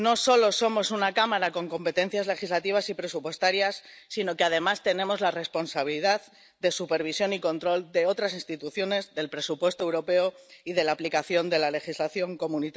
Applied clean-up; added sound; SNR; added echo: none; none; none; none.